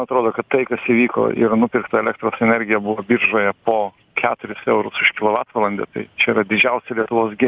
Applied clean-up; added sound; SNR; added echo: none; none; none; none.